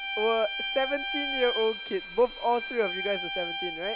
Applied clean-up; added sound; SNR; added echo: none; Bowed string instrument; 4 dB; none.